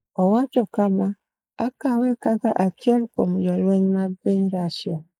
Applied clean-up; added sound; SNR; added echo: neural mask model Resemble Enhance denoiser.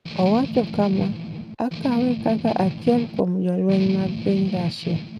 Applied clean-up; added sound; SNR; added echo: neural mask model RNNoise.